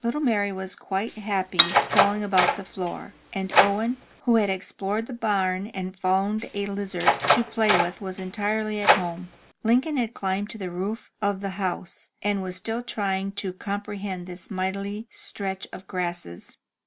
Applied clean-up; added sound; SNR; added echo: none; Cutlery, silverware / Dishes, pots, and pans + Door; -1 dB; none.